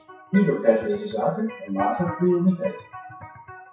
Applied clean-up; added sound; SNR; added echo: classical method WPE with log-MMSE.